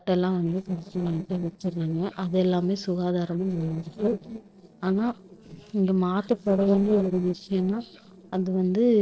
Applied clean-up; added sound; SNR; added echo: neural separator model SepFormer DNS4.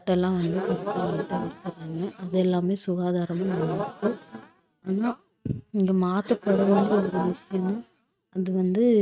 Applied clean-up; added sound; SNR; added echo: neural mask model RNNoise.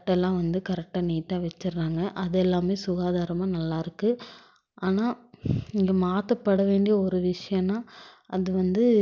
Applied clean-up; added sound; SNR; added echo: none; none; none; none.